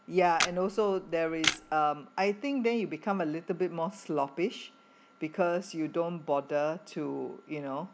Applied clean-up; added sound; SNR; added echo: none; Camera; 4 dB; none.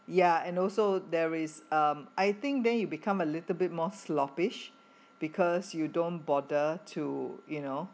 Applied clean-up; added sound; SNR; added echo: none; none; none; none.